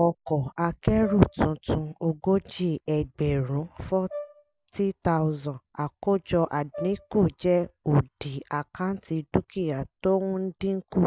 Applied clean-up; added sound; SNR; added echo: none; Brass instrument; 17 dB; none.